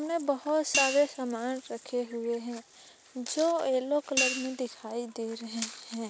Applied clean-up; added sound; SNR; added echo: none; Hi-hat; 4 dB; none.